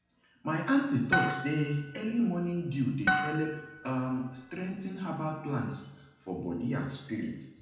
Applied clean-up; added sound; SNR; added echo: none; Harp; 3 dB; reverberation time 0.8 s.